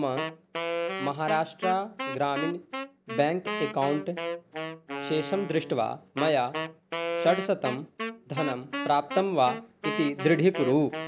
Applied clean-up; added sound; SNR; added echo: none; Wind instrument, woodwind instrument; 7 dB; none.